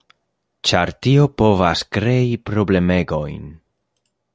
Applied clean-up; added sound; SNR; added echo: none; none; none; none.